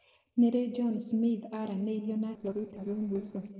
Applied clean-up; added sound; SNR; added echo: neural separator model SepFormer DNS4.